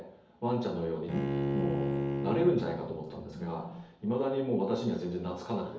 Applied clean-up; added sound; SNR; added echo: none; Bowed string instrument; 1 dB; reverberation time 2.2 s.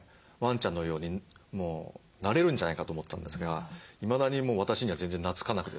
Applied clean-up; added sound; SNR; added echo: none; none; none; none.